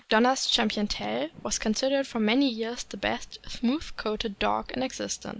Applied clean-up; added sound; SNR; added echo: neural mask model Resemble Enhance denoiser.